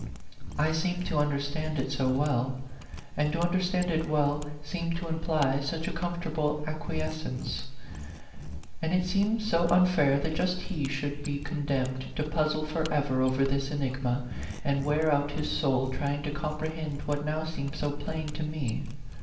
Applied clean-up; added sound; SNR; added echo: none; Mechanisms; 13 dB; reverberation time 0.9 s.